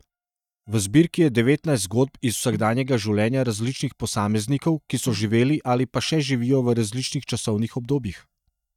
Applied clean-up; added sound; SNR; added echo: neural mask model DeepFilterNet 3.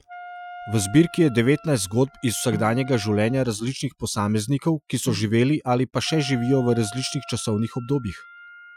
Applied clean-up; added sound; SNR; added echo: classical method Wiener filter.